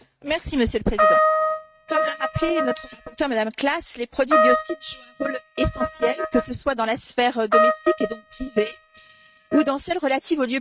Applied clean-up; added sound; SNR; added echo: neural mask model RNNoise.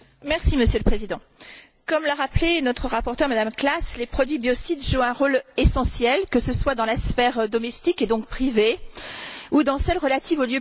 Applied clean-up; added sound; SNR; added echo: none; none; none; none.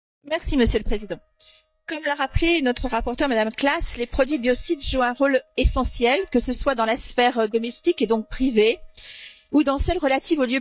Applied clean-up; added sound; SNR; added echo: neural mask model DeepFilterNet 3.